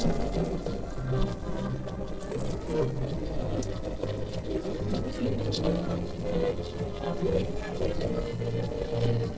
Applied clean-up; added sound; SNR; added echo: neural separator model SepFormer DNS4.